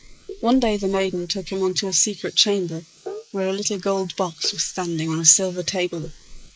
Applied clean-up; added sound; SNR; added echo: neural mask model Resemble Enhance denoiser.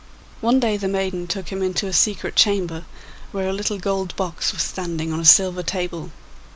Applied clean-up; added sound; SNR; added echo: none; none; none; none.